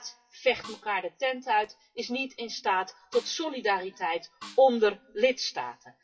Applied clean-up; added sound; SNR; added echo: classical method WPE with log-MMSE.